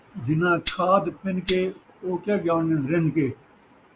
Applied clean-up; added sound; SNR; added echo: none; Tambourine; 0 dB; none.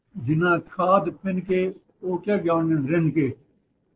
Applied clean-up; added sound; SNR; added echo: neural separator model SepFormer DNS4.